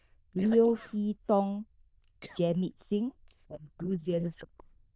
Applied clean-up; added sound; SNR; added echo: neural diffusion model UNIVERSE++.